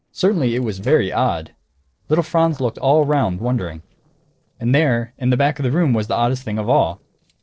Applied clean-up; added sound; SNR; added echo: neural separator model SepFormer DNS4.